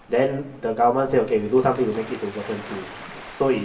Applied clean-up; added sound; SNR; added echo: none; Waves, surf; 17 dB; reverberation time 0.9 s.